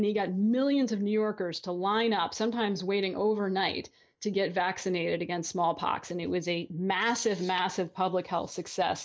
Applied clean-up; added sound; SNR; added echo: neural mask model Resemble Enhance denoiser.